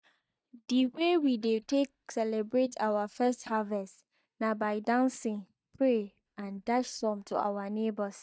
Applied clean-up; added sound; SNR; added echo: neural mask model DeepFilterNet 3.